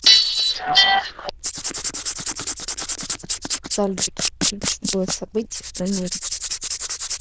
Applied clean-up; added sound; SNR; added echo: neural diffusion model UNIVERSE++.